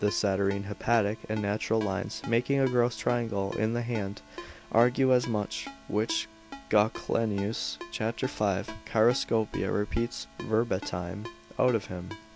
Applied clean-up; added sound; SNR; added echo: none; Ringtone; 17 dB; none.